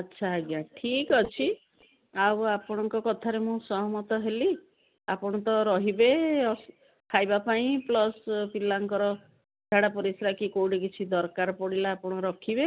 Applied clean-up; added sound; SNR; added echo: none; none; none; none.